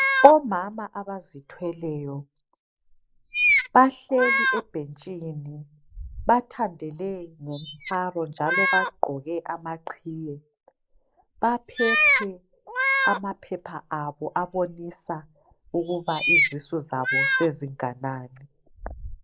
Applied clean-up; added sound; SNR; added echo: neural mask model Resemble Enhance denoiser.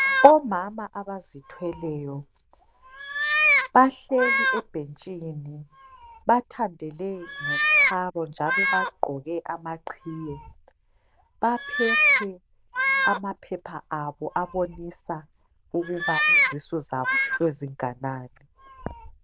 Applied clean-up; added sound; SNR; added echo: neural diffusion model UNIVERSE++.